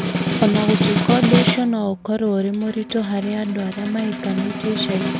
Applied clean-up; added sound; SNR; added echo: none; Snare drum; 1 dB; none.